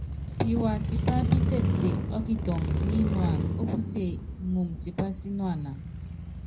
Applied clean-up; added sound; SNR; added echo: none; Motorcycle / Crow; -1 dB; reverberation time 0.4 s.